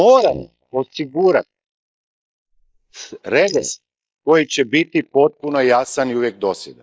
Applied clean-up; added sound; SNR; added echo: neural mask model Resemble Enhance denoiser.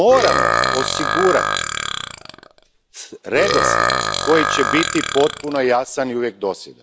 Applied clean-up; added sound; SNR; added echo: none; Burping, eructation; 1 dB; none.